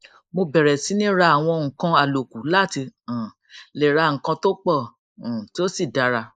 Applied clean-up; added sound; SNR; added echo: neural mask model Resemble Enhance denoiser.